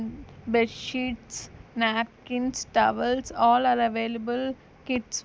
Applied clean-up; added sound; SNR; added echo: none; none; none; none.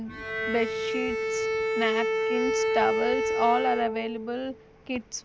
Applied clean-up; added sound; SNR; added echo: none; Bowed string instrument; -2 dB; none.